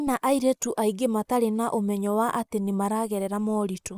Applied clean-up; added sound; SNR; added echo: neural mask model Resemble Enhance denoiser.